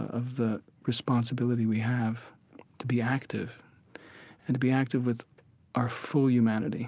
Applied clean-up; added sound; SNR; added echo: none; none; none; none.